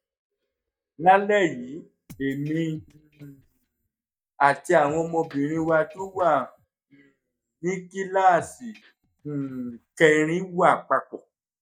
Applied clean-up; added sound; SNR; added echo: neural mask model DeepFilterNet 3.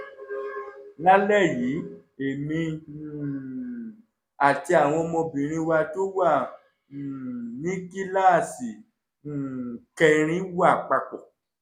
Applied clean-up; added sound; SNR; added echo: none; none; none; none.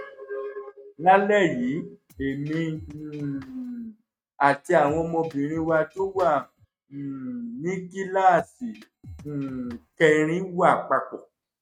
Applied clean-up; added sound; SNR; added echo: neural mask model RNNoise.